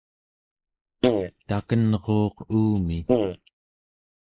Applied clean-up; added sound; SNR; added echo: neural mask model Resemble Enhance denoiser.